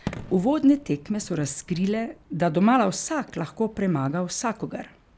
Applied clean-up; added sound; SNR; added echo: none; Fireworks; 19 dB; none.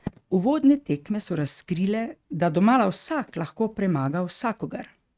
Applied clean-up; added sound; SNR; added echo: neural mask model RNNoise.